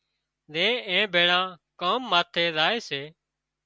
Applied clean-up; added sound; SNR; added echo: none; none; none; none.